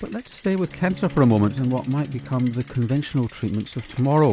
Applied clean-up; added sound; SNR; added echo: none; Bowed string instrument + Bicycle; 18 dB; none.